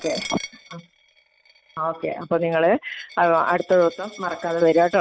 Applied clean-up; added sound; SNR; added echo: none; Coin (dropping); 19 dB; none.